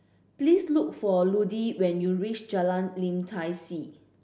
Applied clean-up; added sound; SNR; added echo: none; none; none; none.